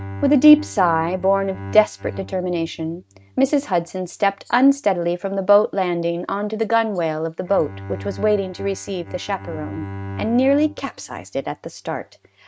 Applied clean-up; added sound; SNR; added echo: neural mask model RNNoise.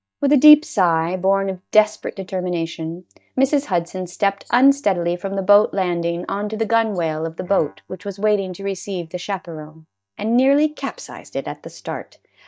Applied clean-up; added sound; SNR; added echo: neural mask model DeepFilterNet 3.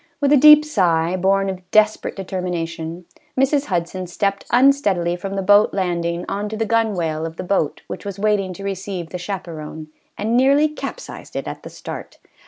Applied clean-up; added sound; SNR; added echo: none; none; none; none.